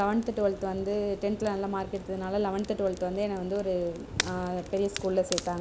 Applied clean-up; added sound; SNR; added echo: none; Crackle; 12 dB; none.